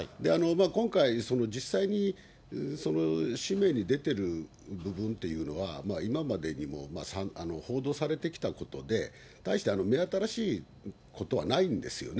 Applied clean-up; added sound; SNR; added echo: none; none; none; none.